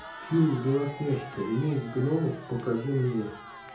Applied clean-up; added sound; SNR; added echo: none; Crowd; 15 dB; reverberation time 0.5 s.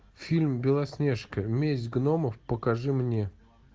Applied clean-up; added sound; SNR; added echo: none; none; none; none.